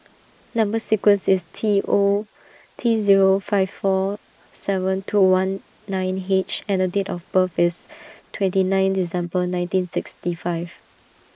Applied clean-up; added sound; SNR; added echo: neural mask model Resemble Enhance denoiser.